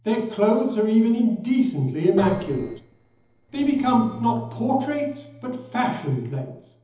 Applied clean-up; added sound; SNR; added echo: neural separator model SepFormer DNS4.